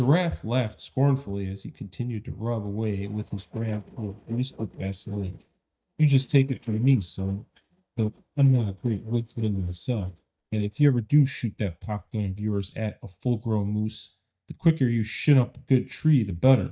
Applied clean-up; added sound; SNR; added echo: neural mask model DeepFilterNet 3.